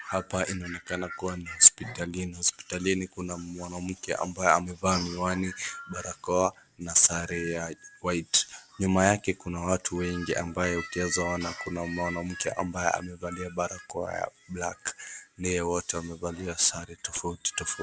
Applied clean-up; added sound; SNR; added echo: none; none; none; none.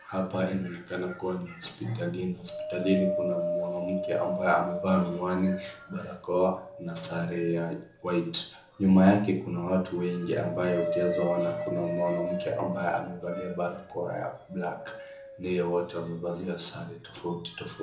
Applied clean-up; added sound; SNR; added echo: none; Wind; 7 dB; reverberation time 0.9 s.